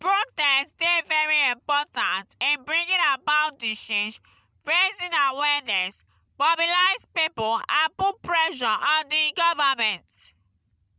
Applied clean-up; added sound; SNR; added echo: none; none; none; none.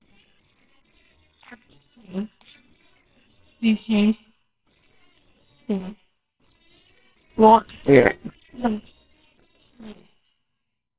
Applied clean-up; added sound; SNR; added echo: neural separator model SepFormer WHAMR!.